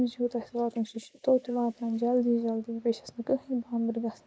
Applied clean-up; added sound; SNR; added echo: neural mask model Resemble Enhance denoiser.